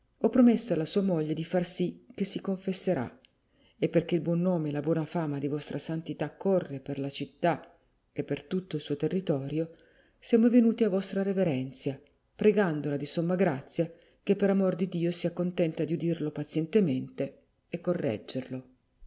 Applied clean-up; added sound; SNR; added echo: none; none; none; none.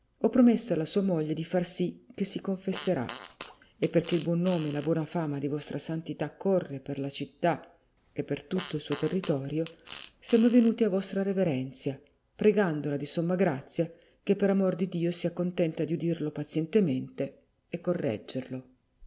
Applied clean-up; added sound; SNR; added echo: none; Fart; 15 dB; none.